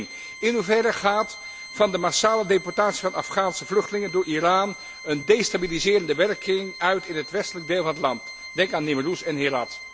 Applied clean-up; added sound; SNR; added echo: none; Organ; 15 dB; none.